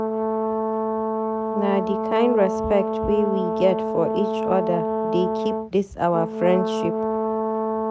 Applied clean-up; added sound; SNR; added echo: none; Brass instrument; 0 dB; none.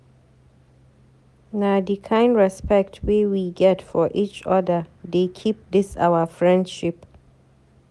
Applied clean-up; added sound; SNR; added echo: none; none; none; none.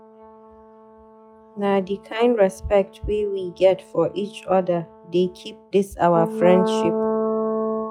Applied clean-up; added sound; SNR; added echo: classical method log-MMSE.